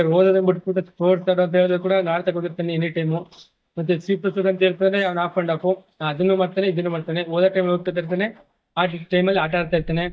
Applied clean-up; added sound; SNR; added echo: neural mask model DeepFilterNet 3.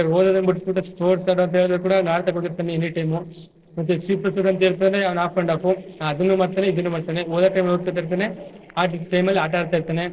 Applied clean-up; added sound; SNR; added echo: neural separator model SepFormer DNS4.